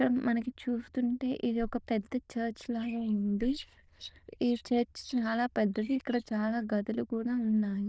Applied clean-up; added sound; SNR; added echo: neural diffusion model UNIVERSE++.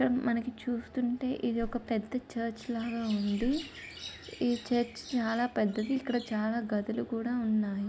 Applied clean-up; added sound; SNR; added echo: none; Whoosh, swoosh, swish; 11 dB; none.